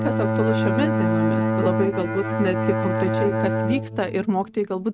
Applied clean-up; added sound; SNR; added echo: neural mask model RNNoise.